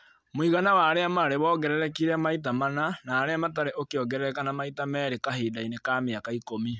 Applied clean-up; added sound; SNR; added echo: none; none; none; none.